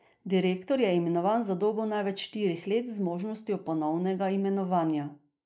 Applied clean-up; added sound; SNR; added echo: neural mask model Resemble Enhance denoiser.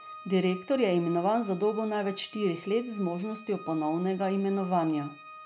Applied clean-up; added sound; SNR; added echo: none; Organ; 18 dB; none.